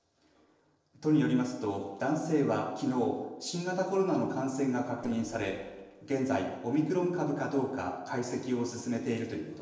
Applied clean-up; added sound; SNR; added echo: neural separator model SepFormer DNS4.